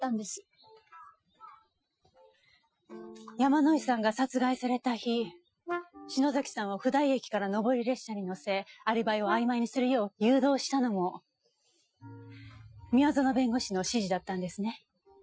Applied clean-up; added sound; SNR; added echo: classical method Wiener filter.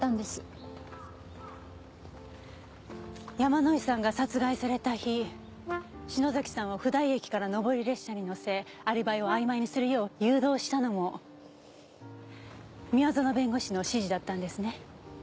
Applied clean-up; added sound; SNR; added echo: none; Brass instrument; 11 dB; none.